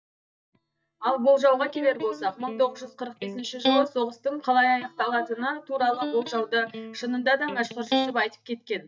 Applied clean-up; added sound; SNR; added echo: neural mask model DeepFilterNet 3.